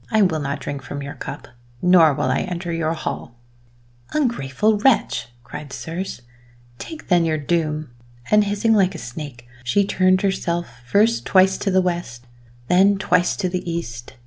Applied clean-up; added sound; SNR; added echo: none; none; none; none.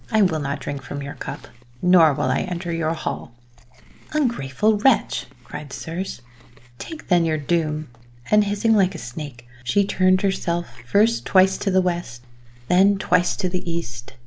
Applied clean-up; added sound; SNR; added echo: none; Chewing, mastication; 7 dB; none.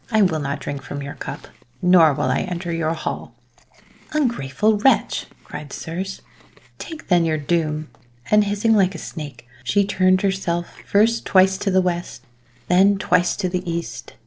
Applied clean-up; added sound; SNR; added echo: neural separator model SepFormer DNS4.